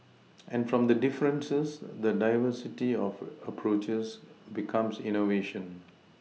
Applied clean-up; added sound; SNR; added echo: none; none; none; none.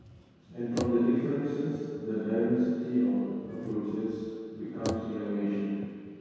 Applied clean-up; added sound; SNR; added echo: none; Bicycle; 13 dB; reverberation time 2.0 s.